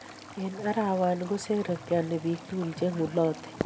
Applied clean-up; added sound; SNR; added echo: none; Stream; 19 dB; none.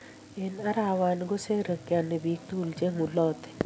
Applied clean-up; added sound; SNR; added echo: none; none; none; none.